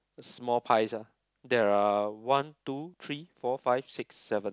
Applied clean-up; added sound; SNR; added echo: none; none; none; none.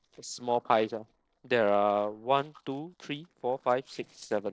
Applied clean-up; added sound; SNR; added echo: neural separator model SepFormer DNS4.